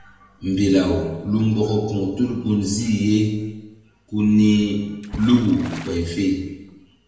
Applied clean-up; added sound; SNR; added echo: none; Water / Splash, splatter; 18 dB; reverberation time 1.0 s.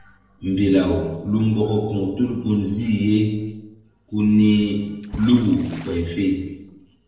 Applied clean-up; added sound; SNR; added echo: neural separator model SepFormer DNS4.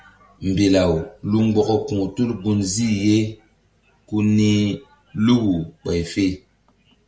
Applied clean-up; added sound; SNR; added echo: none; none; none; none.